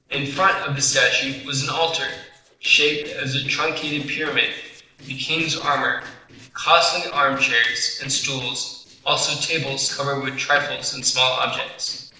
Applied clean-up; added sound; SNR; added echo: neural separator model SepFormer DNS4.